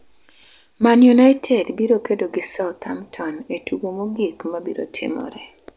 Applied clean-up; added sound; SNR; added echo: none; none; none; none.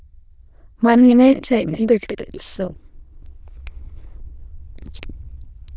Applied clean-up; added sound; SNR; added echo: neural diffusion model UNIVERSE++.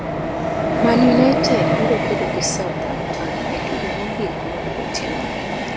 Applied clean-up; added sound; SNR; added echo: none; Train; -2 dB; none.